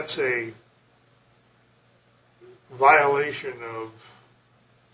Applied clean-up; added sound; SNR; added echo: none; none; none; none.